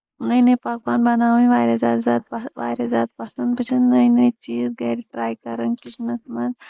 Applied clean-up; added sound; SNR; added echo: neural mask model Resemble Enhance denoiser.